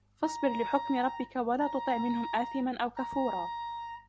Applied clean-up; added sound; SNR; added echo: none; Wind instrument, woodwind instrument; 7 dB; none.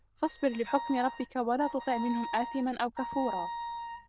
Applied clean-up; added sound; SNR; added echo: neural diffusion model UNIVERSE++.